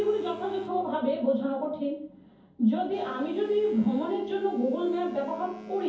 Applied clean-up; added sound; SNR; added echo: none; Boat, Water vehicle; 17 dB; reverberation time 0.6 s.